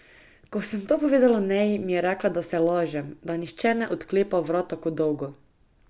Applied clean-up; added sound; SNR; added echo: none; none; none; none.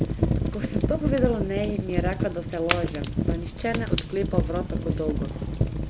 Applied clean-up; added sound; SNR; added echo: none; Fire; -3 dB; none.